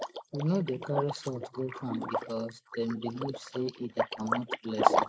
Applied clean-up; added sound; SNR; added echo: neural mask model Resemble Enhance denoiser.